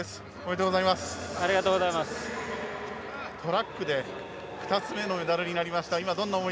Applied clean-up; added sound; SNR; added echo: none; none; none; none.